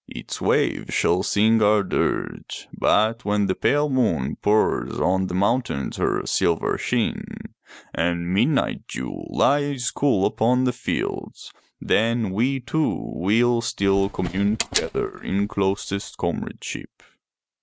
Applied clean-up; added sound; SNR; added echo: neural mask model RNNoise.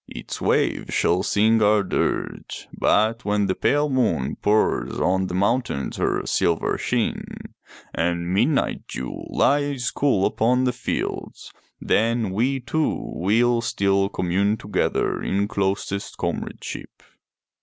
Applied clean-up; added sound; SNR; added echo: none; none; none; none.